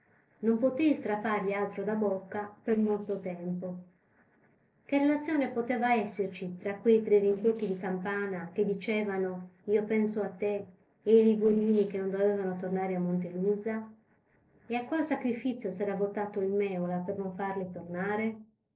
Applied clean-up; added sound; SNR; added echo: neural separator model SepFormer DNS4.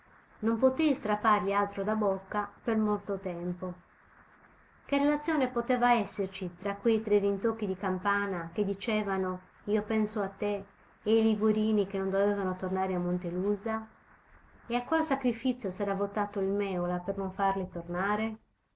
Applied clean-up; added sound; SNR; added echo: none; none; none; none.